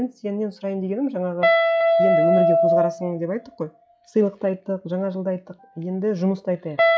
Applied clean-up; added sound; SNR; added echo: classical method log-MMSE.